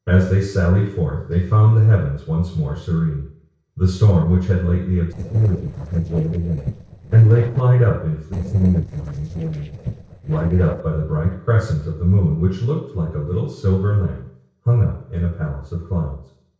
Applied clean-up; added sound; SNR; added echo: neural separator model SepFormer DNS4.